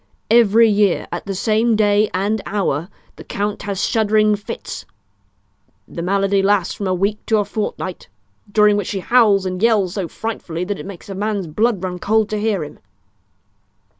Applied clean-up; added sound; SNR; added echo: none; none; none; none.